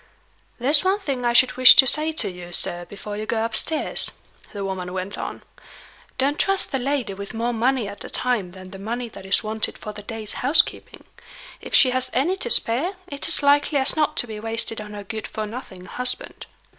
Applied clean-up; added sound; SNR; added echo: none; none; none; none.